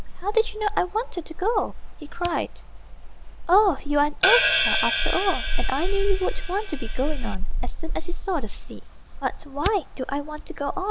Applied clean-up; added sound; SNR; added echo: none; Hi-hat + Fire; -3 dB; none.